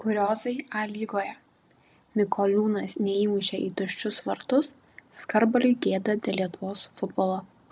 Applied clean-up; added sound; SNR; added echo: none; none; none; none.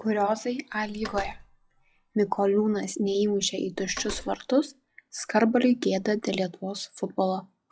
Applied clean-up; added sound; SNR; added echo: classical method log-MMSE.